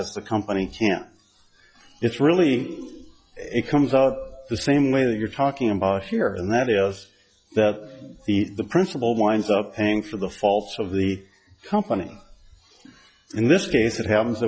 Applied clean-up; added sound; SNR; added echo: classical method log-MMSE.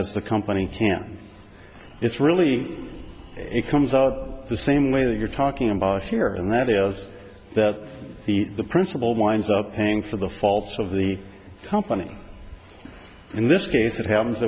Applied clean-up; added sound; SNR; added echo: none; Wind; 20 dB; none.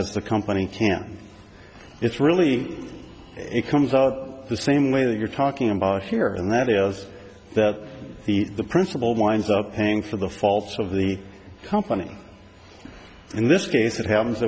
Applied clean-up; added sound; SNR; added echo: none; none; none; none.